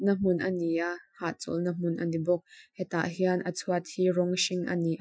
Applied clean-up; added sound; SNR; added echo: classical method Wiener filter.